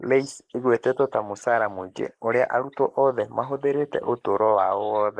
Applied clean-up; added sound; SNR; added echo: neural mask model Resemble Enhance denoiser.